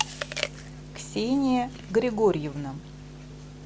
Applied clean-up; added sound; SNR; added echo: none; Chewing, mastication; 11 dB; none.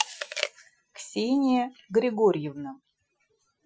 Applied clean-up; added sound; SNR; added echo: classical method Wiener filter.